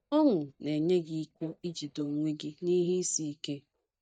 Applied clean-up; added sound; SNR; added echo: neural mask model DeepFilterNet 3.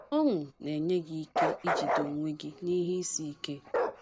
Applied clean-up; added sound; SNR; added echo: none; Bark; 2 dB; none.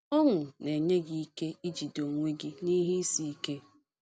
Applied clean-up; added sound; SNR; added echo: none; none; none; none.